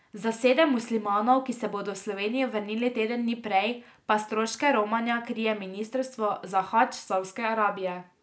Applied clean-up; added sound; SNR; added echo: none; none; none; none.